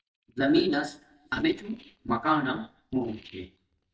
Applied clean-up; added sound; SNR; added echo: neural mask model DeepFilterNet 3.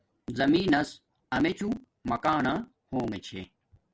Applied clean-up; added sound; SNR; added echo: none; none; none; none.